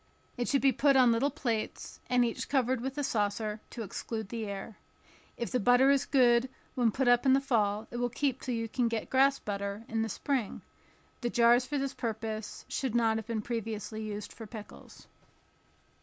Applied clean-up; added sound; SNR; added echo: none; none; none; none.